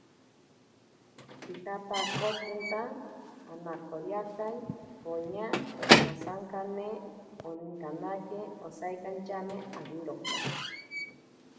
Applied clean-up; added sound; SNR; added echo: none; Squeak / Slam / Wood; -4 dB; reverberation time 2.2 s.